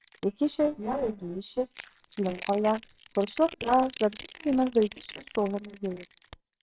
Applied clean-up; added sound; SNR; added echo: neural separator model SepFormer WHAMR!.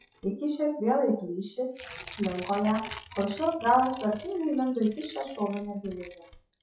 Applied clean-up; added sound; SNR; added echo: classical method WPE with log-MMSE.